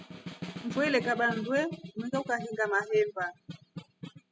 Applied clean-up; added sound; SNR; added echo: classical method spectral subtraction.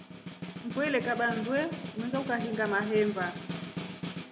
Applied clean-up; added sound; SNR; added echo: none; Snare drum; 8 dB; none.